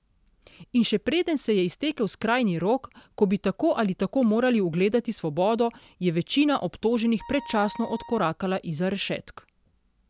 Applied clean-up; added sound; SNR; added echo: none; Wind instrument, woodwind instrument; 17 dB; none.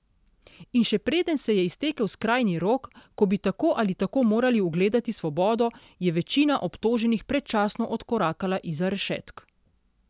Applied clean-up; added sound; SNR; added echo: none; none; none; none.